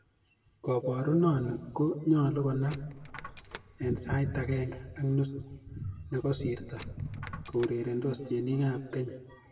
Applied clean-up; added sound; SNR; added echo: none; Coin (dropping); 18 dB; reverberation time 0.9 s.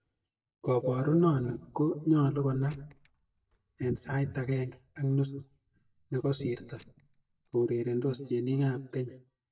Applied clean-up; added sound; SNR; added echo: neural mask model DeepFilterNet 3.